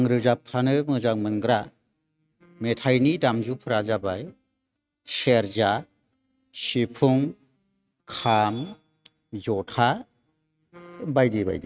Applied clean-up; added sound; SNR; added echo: neural mask model RNNoise.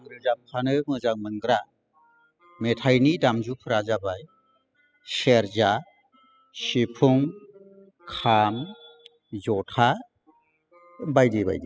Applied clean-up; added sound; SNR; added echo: classical method spectral subtraction.